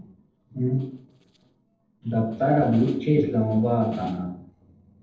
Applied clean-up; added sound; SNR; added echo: neural separator model SepFormer DNS4.